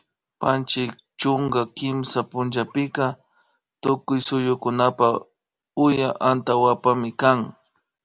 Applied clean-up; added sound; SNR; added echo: none; none; none; none.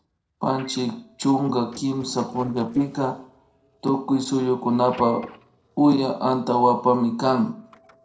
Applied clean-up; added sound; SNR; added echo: neural separator model SepFormer DNS4.